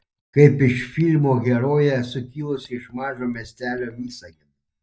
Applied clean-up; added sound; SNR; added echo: neural mask model DeepFilterNet 3.